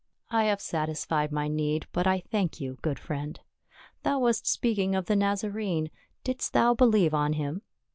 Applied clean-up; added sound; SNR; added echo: none; none; none; none.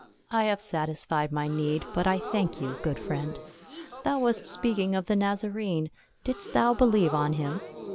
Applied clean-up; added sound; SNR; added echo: none; Crowd / Gasp; 13 dB; none.